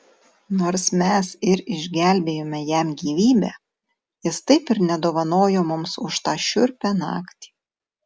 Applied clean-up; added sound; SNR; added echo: none; none; none; none.